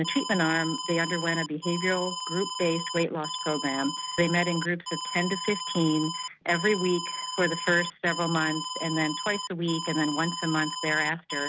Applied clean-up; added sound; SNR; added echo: none; Alarm; 7 dB; none.